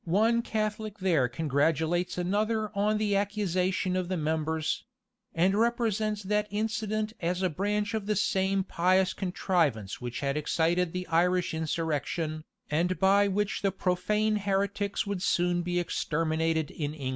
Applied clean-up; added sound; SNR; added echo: none; none; none; none.